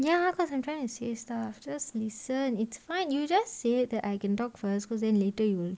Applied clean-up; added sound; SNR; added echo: none; none; none; none.